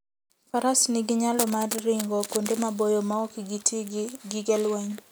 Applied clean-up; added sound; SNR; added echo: none; none; none; none.